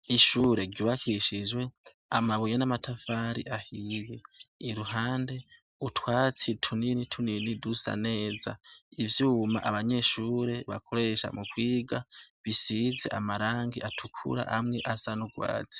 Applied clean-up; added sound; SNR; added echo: none; none; none; none.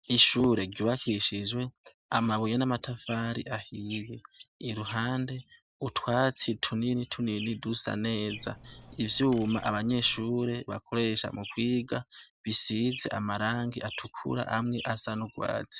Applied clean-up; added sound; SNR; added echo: none; Cutlery, silverware; 19 dB; none.